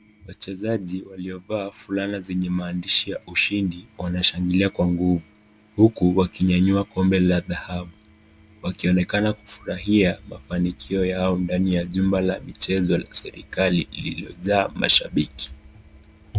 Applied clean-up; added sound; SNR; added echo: none; none; none; none.